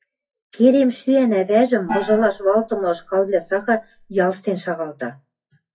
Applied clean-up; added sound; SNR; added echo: classical method WPE with log-MMSE.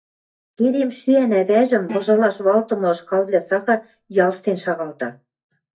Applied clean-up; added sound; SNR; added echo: neural mask model DeepFilterNet 3.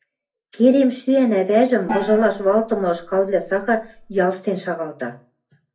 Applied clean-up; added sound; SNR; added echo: none; Gong; 13 dB; reverberation time 0.3 s.